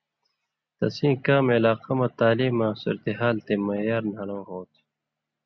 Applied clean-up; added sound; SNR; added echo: none; none; none; none.